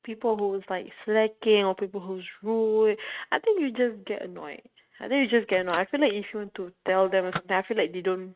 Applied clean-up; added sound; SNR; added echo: neural mask model RNNoise.